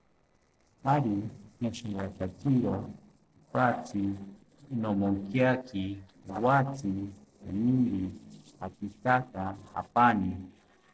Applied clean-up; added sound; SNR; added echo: neural separator model SepFormer DNS4.